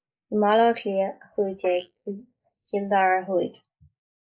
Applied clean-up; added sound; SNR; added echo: neural mask model Resemble Enhance denoiser.